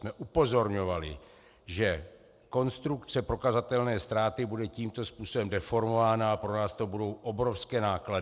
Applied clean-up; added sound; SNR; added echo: none; none; none; none.